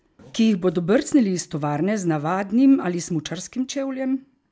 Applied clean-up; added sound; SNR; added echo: none; none; none; none.